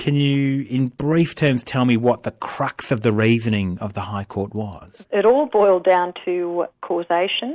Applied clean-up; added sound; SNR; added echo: none; none; none; none.